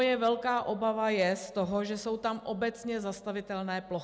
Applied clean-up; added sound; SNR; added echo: none; none; none; none.